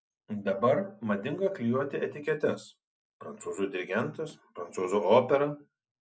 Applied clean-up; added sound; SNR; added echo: none; none; none; none.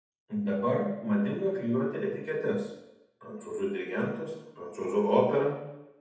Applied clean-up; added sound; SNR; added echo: none; none; none; reverberation time 0.8 s.